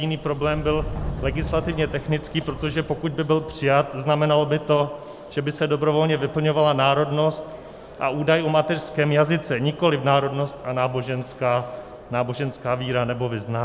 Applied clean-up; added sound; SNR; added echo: none; Subway, metro, underground; 15 dB; none.